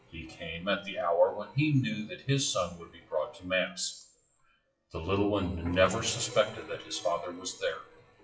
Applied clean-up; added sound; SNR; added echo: classical method WPE with log-MMSE.